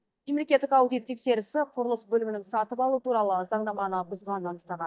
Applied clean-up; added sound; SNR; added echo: neural mask model DeepFilterNet 3.